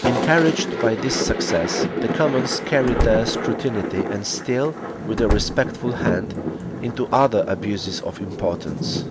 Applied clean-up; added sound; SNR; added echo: none; Thunder + Slam; 2 dB; none.